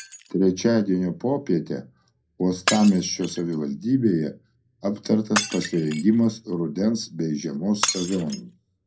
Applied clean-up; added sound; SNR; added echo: none; Shatter; 11 dB; reverberation time 0.2 s.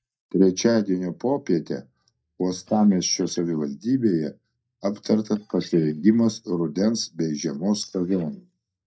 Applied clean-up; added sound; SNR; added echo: neural mask model DeepFilterNet 3.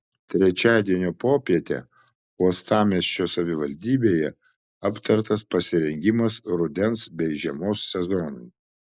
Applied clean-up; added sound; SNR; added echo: none; none; none; none.